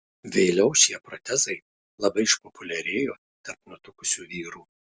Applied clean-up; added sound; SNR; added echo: none; none; none; none.